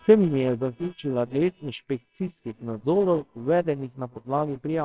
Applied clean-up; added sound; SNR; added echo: neural separator model SepFormer WHAMR!.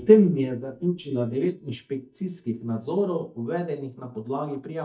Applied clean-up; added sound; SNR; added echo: neural mask model DeepFilterNet 3.